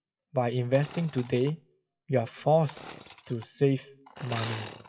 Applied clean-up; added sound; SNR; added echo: classical method WPE with log-MMSE.